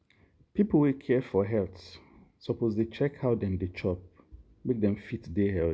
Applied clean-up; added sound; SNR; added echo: none; none; none; none.